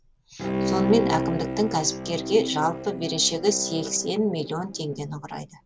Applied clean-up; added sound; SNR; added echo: none; Bowed string instrument; 4 dB; none.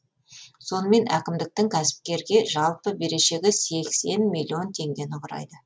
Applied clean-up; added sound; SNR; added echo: none; none; none; none.